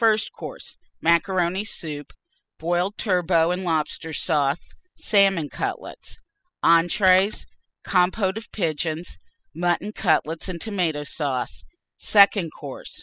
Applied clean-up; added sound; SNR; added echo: classical method spectral subtraction.